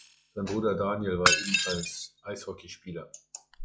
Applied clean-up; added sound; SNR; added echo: classical method log-MMSE.